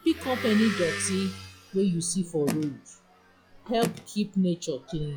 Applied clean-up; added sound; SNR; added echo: classical method log-MMSE.